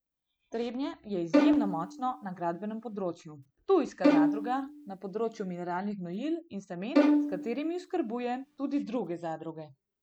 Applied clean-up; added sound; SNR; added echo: none; Bowed string instrument; -4 dB; none.